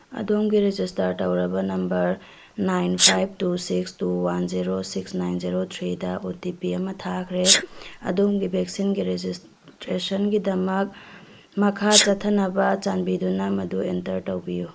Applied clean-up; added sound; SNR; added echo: neural mask model Resemble Enhance denoiser.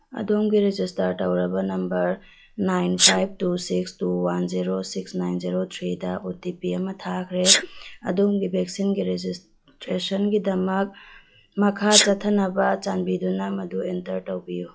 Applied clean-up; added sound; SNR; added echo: classical method log-MMSE.